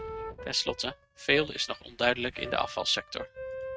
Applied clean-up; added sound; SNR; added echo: neural mask model RNNoise.